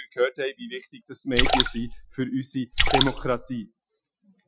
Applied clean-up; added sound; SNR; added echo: classical method Wiener filter.